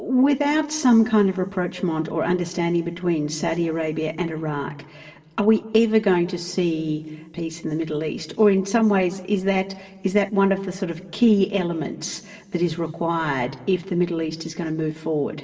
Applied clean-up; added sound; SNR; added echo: none; none; none; reverberation time 2.1 s.